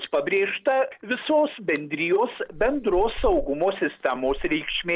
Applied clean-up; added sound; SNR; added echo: none; Chewing, mastication; 13 dB; none.